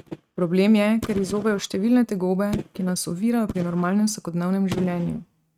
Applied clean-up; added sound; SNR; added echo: neural mask model RNNoise.